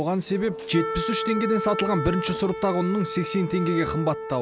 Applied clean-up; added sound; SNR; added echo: none; Wind instrument, woodwind instrument; 6 dB; none.